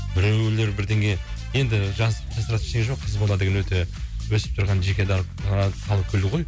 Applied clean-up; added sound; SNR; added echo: none; none; none; none.